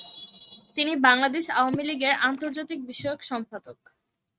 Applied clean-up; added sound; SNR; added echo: neural mask model RNNoise.